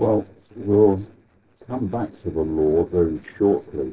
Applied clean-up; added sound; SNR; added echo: neural separator model SepFormer DNS4.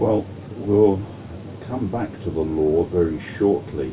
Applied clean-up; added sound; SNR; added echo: none; Cricket; 13 dB; reverberation time 0.2 s.